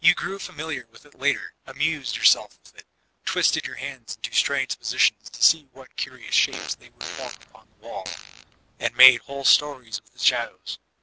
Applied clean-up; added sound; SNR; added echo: none; Fart; 12 dB; none.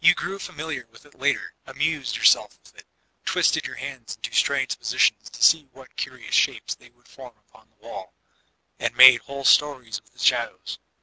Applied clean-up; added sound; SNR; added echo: none; none; none; none.